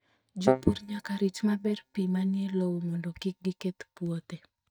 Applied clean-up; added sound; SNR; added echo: neural mask model DeepFilterNet 3.